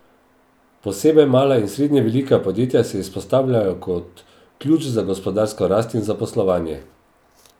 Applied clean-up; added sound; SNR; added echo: none; none; none; none.